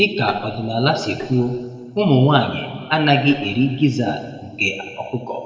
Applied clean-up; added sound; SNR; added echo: neural separator model SepFormer DNS4.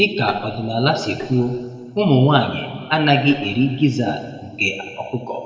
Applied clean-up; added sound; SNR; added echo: none; Tap; 19 dB; reverberation time 1.8 s.